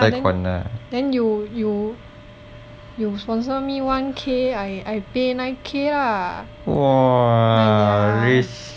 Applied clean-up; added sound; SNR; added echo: none; none; none; none.